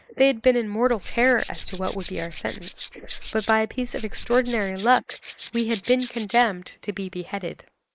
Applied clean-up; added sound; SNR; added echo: neural mask model Resemble Enhance denoiser.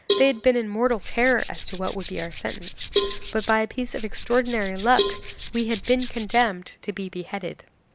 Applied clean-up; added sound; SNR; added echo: none; Cowbell + Tools; 6 dB; none.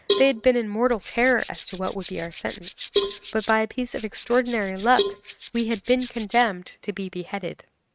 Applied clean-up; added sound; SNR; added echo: neural mask model RNNoise.